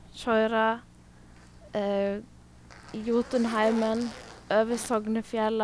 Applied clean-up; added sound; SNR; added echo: none; Zipper (clothing); 17 dB; none.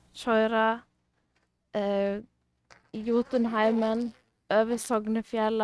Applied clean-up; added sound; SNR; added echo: neural mask model RNNoise.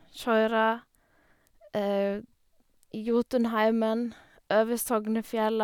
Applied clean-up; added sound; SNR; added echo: none; none; none; none.